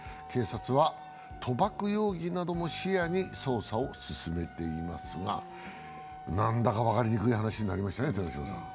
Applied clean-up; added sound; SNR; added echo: none; Wind instrument, woodwind instrument; 16 dB; none.